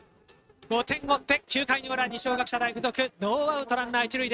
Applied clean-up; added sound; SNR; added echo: neural mask model RNNoise.